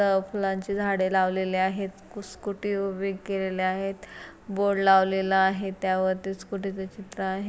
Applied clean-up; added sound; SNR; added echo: none; none; none; none.